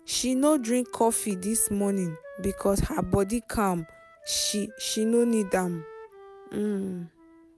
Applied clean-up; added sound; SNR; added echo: none; Wind instrument, woodwind instrument; 20 dB; none.